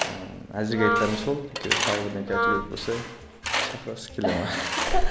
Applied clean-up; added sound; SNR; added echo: none; Tools + Wind instrument, woodwind instrument; 2 dB; none.